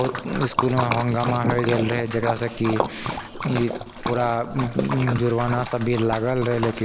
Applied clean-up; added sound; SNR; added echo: none; Splash, splatter; 6 dB; none.